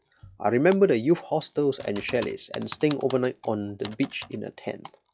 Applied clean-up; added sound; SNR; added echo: classical method log-MMSE.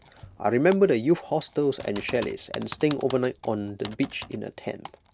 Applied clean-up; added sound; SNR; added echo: none; Typing; 15 dB; none.